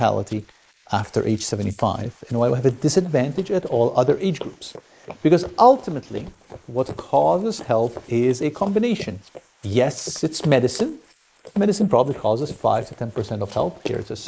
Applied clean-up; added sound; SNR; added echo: neural mask model Resemble Enhance denoiser.